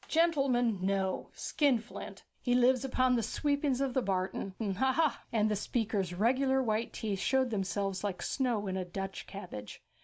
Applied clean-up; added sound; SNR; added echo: none; none; none; none.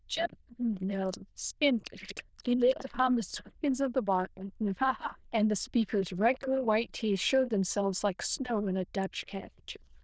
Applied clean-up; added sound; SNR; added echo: neural diffusion model UNIVERSE++.